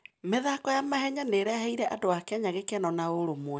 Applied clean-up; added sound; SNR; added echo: none; none; none; none.